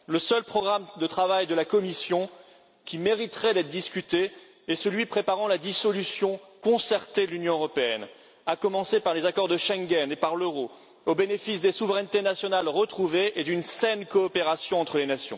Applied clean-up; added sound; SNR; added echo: none; none; none; none.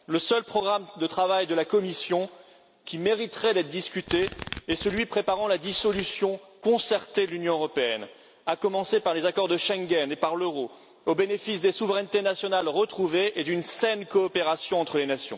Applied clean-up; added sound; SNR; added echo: none; Domestic sounds, home sounds; 15 dB; none.